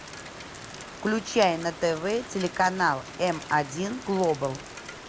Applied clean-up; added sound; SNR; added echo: none; Rain; 13 dB; none.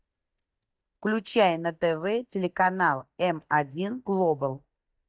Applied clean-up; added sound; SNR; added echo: neural mask model DeepFilterNet 3.